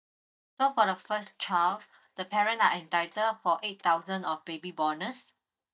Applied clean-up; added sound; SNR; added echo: neural mask model DeepFilterNet 3.